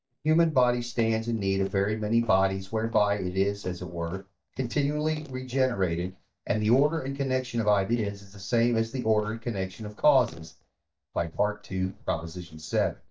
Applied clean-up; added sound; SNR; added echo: neural mask model DeepFilterNet 3.